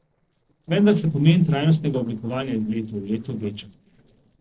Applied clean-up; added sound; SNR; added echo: neural separator model SepFormer DNS4.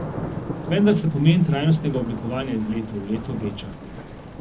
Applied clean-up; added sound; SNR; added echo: none; Thunder / Rain; 10 dB; reverberation time 0.4 s.